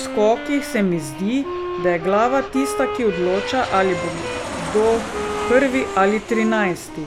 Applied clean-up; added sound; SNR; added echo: none; Aircraft + Wind instrument, woodwind instrument; 7 dB; none.